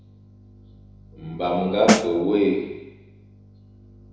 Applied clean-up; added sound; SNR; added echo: none; Snare drum; -2 dB; reverberation time 1.0 s.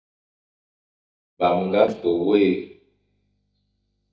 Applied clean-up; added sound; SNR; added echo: neural mask model DeepFilterNet 3.